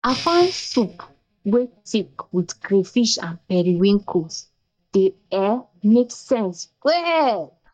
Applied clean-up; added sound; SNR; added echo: neural mask model DeepFilterNet 3.